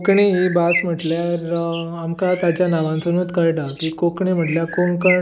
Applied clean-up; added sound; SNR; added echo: none; Bird; 12 dB; none.